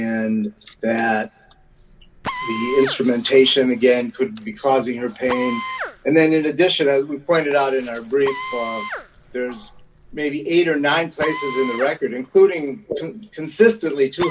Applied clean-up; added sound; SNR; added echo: none; Drill; 14 dB; none.